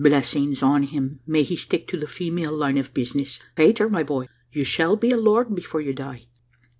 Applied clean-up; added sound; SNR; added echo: none; none; none; none.